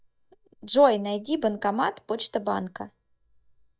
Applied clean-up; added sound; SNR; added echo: neural mask model DeepFilterNet 3.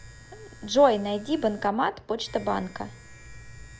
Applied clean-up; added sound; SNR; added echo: none; Domestic sounds, home sounds; 19 dB; none.